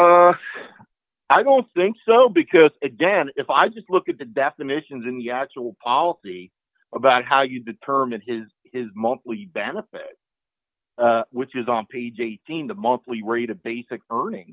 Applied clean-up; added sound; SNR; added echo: none; none; none; none.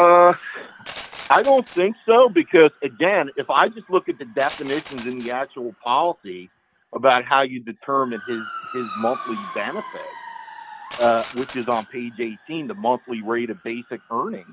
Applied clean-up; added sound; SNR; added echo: none; Glass + Motor vehicle (road) / Siren; 18 dB; none.